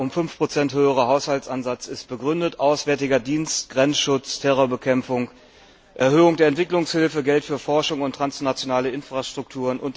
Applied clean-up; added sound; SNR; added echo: none; none; none; none.